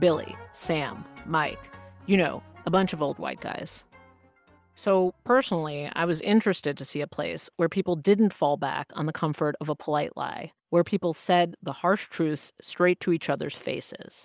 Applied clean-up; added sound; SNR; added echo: none; none; none; none.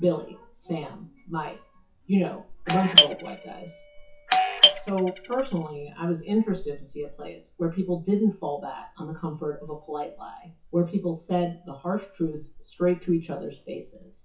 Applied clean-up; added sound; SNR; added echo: classical method WPE with log-MMSE.